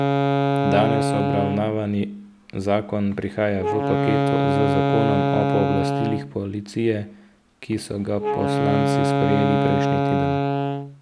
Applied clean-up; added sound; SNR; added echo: none; Wind instrument, woodwind instrument; -3 dB; none.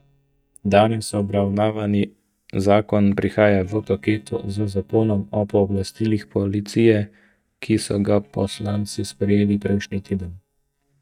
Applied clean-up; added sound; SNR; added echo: neural mask model DeepFilterNet 3.